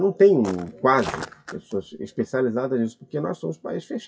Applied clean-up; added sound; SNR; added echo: classical method WPE with log-MMSE.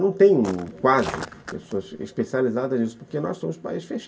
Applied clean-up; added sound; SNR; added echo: none; Walk, footsteps; 14 dB; reverberation time 0.1 s.